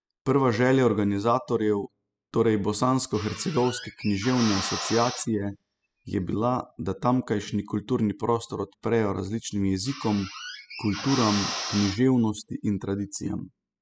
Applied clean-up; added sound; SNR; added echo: classical method spectral subtraction.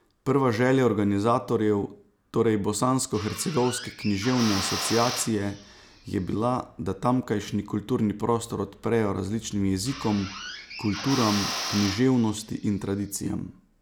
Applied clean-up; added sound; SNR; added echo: none; Drill; 10 dB; none.